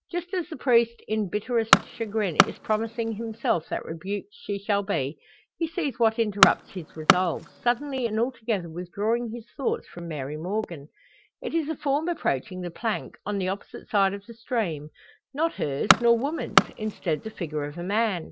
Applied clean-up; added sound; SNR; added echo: none; Tools; 0 dB; none.